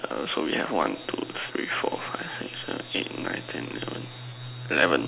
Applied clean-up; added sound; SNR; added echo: none; none; none; none.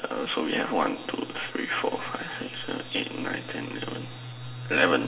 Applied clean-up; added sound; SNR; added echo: none; none; none; reverberation time 1.3 s.